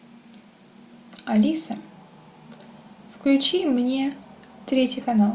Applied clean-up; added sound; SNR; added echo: none; none; none; none.